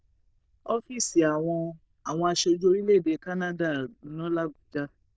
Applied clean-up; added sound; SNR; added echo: neural diffusion model UNIVERSE++.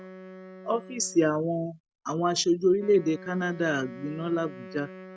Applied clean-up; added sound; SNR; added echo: none; Wind instrument, woodwind instrument; 18 dB; none.